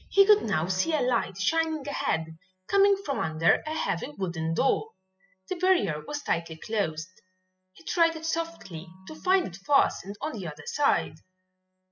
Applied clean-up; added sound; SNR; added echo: classical method spectral subtraction.